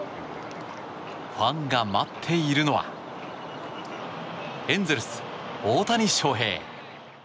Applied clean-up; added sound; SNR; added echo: none; none; none; none.